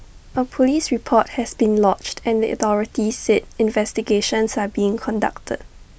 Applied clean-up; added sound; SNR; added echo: none; none; none; none.